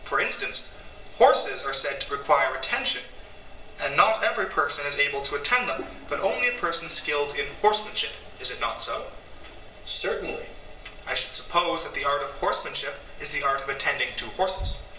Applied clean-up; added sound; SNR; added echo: none; Toilet flush; 19 dB; reverberation time 0.8 s.